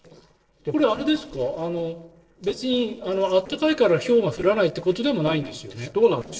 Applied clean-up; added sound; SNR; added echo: neural separator model SepFormer DNS4.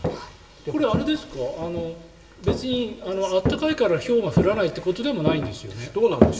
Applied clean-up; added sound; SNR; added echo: none; Walk, footsteps; 3 dB; reverberation time 0.9 s.